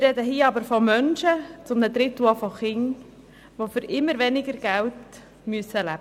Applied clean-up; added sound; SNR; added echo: none; none; none; none.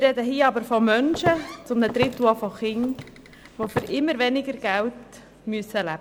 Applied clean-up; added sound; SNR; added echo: none; Walk, footsteps; 12 dB; none.